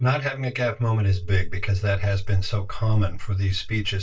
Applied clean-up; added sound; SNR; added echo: neural mask model DeepFilterNet 3.